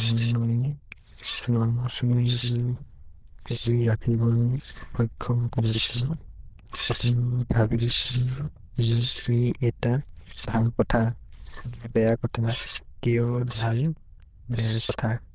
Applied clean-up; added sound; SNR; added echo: neural diffusion model UNIVERSE++.